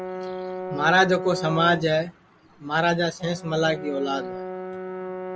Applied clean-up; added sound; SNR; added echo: none; Brass instrument; 9 dB; none.